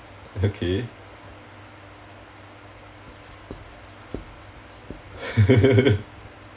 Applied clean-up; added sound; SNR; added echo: none; Writing; 17 dB; none.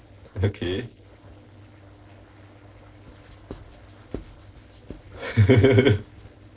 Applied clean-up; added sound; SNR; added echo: neural separator model SepFormer DNS4.